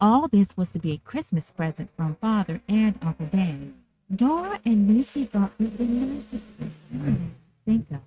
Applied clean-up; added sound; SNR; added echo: neural mask model RNNoise.